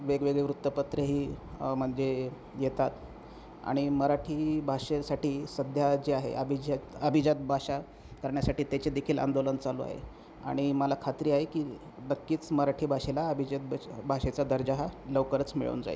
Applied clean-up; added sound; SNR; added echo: none; none; none; none.